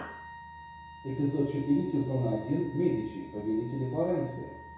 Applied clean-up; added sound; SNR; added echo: none; Wind instrument, woodwind instrument; 18 dB; reverberation time 0.5 s.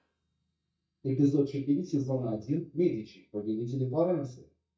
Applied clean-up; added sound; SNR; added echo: neural mask model DeepFilterNet 3.